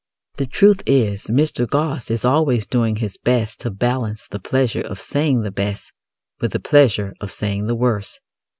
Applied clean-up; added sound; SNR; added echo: none; none; none; none.